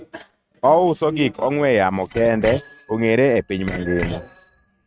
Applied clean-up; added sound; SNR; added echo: neural mask model RNNoise.